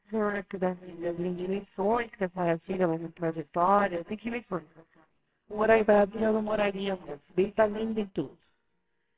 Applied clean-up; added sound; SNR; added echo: neural separator model SepFormer WHAMR!.